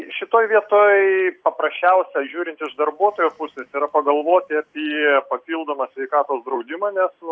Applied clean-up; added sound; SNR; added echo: none; none; none; none.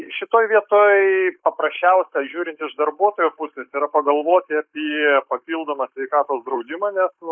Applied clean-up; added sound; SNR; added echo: neural mask model Resemble Enhance denoiser.